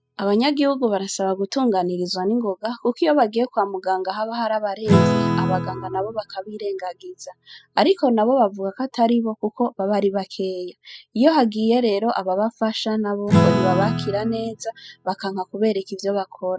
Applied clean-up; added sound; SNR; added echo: classical method spectral subtraction.